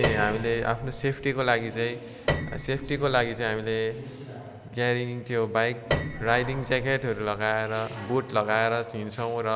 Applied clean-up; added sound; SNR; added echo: none; Piano; 7 dB; none.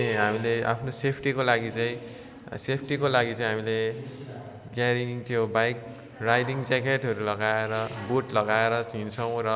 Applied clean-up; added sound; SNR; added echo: none; none; none; none.